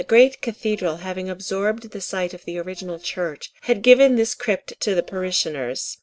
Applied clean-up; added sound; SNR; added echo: neural separator model SepFormer DNS4.